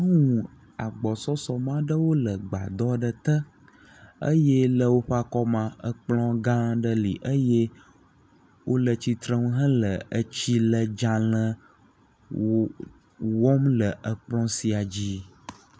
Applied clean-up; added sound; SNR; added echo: none; none; none; none.